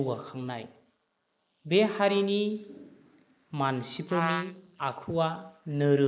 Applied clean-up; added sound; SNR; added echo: neural mask model Resemble Enhance denoiser.